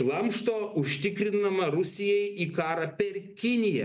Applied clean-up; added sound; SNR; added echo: none; none; none; none.